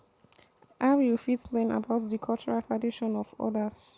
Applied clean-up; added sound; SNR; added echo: none; none; none; none.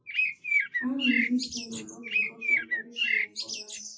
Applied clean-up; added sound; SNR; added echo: classical method WPE with log-MMSE.